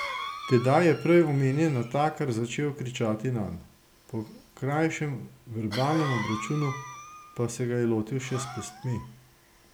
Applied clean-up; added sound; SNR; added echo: none; Cough; 14 dB; none.